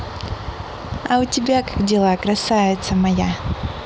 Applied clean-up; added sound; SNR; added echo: none; none; none; none.